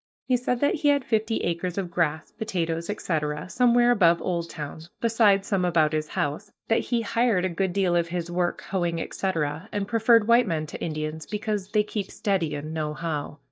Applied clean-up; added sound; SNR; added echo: neural mask model DeepFilterNet 3.